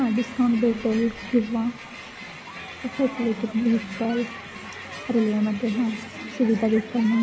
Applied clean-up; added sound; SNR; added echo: none; Crowd; 14 dB; none.